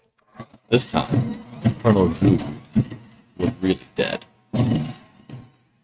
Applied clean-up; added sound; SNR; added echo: neural mask model RNNoise.